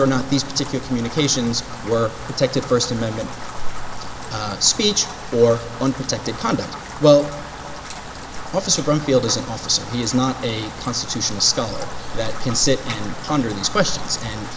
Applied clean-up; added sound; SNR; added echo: none; Rain; 7 dB; none.